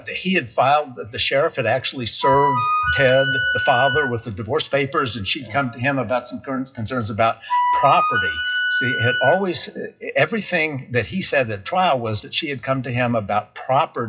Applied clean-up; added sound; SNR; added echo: classical method WPE with log-MMSE.